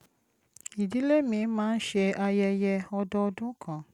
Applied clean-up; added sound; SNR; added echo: none; none; none; none.